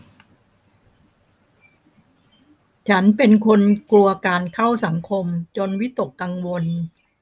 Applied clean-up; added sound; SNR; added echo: none; none; none; none.